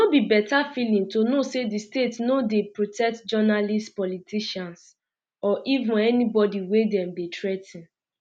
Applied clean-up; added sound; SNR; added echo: none; none; none; none.